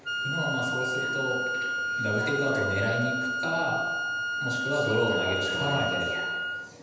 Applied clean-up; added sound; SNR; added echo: none; Wind instrument, woodwind instrument; -1 dB; reverberation time 1.1 s.